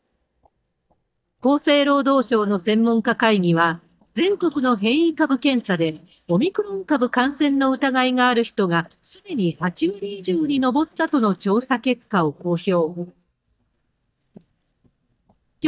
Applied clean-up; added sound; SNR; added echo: neural mask model DeepFilterNet 3.